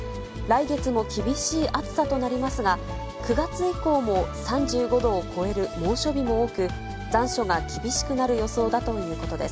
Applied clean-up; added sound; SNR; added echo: none; none; none; none.